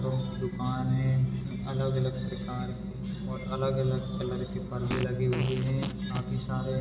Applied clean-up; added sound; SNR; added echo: none; Fart; 11 dB; reverberation time 1.3 s.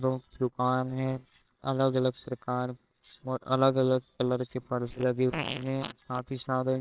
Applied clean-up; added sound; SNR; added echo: neural separator model SepFormer WHAMR!.